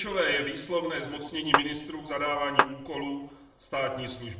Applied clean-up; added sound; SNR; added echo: none; Clapping; -5 dB; reverberation time 0.7 s.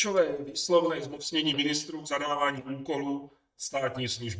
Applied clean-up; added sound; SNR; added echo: neural mask model DeepFilterNet 3.